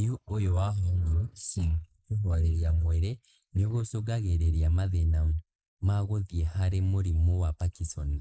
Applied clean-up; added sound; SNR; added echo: neural mask model Resemble Enhance denoiser.